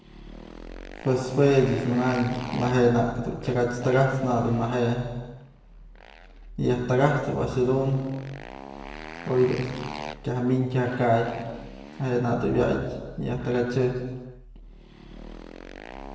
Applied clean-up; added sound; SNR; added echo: none; Motorcycle; 16 dB; reverberation time 1.1 s.